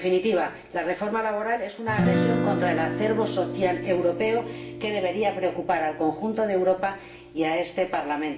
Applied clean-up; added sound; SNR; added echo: none; Guitar; 6 dB; reverberation time 0.7 s.